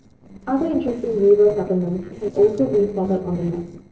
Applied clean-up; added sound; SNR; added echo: neural separator model SepFormer DNS4.